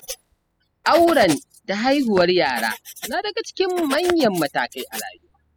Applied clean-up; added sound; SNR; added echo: classical method spectral subtraction.